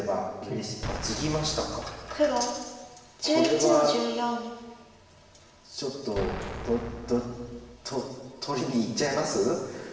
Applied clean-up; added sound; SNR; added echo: none; Explosion; 11 dB; reverberation time 1.2 s.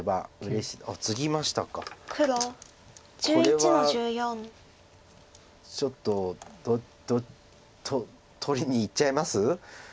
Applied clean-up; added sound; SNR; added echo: none; none; none; none.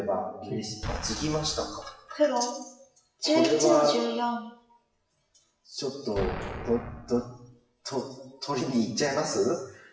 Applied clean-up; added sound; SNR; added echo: classical method WPE with log-MMSE.